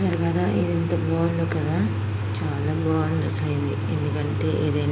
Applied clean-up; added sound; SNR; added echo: none; none; none; none.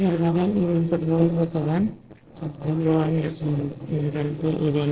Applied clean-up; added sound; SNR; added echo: neural separator model SepFormer DNS4.